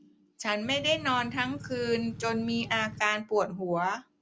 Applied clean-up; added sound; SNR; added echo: none; Engine / Truck / Car; 13 dB; none.